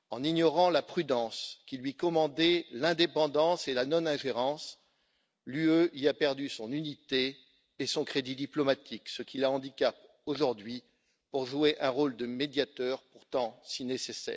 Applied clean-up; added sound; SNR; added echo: none; none; none; none.